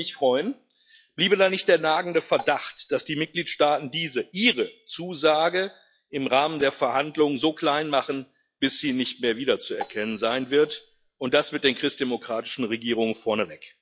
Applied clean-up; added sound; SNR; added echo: classical method log-MMSE.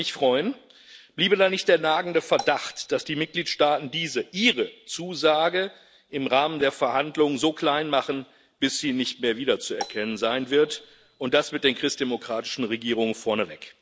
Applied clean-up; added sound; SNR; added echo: none; Marimba, xylophone; 18 dB; none.